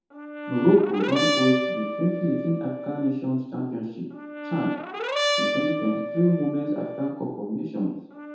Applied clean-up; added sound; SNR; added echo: none; Brass instrument; 5 dB; reverberation time 0.8 s.